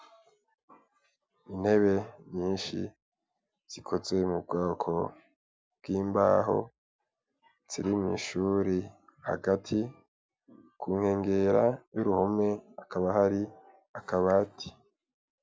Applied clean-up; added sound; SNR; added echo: none; none; none; none.